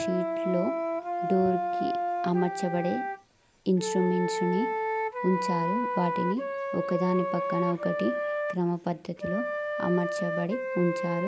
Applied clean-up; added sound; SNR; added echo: none; Wind instrument, woodwind instrument; 1 dB; none.